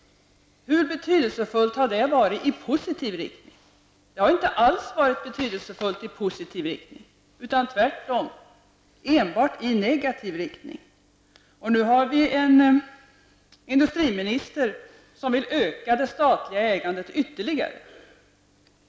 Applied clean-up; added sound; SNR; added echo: none; none; none; none.